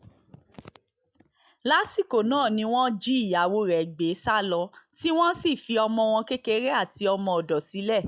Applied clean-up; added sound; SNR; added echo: classical method log-MMSE.